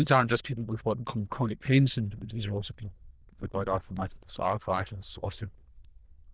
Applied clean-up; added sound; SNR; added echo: neural diffusion model UNIVERSE++.